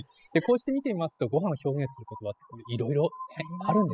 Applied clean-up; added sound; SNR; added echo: classical method spectral subtraction.